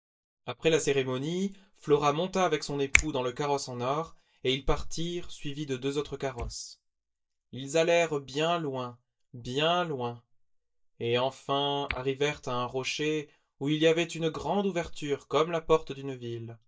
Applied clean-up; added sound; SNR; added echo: neural mask model DeepFilterNet 3.